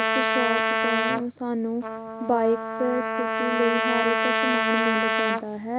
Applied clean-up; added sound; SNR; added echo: none; Trumpet; -2 dB; none.